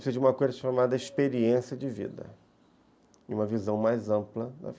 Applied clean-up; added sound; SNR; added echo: none; none; none; none.